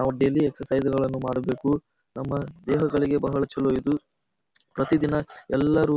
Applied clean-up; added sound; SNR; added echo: none; none; none; none.